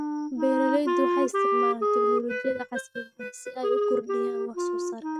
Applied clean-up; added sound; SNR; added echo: neural mask model RNNoise.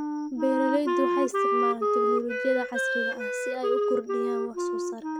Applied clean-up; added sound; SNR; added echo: none; Wind instrument, woodwind instrument; -4 dB; none.